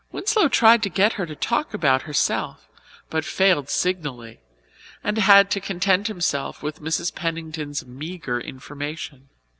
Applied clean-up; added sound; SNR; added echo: none; none; none; none.